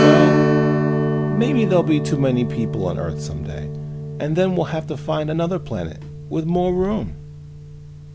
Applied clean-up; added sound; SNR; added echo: none; Strum; -1 dB; none.